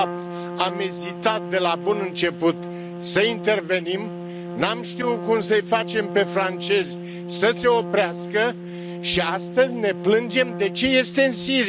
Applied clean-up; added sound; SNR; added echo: none; Trumpet; 9 dB; none.